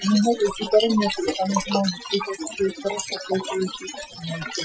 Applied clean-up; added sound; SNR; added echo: classical method Wiener filter.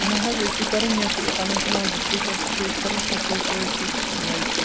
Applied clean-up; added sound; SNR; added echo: none; Stream / Trickle, dribble; -5 dB; none.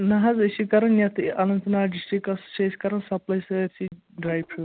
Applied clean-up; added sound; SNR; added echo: none; none; none; none.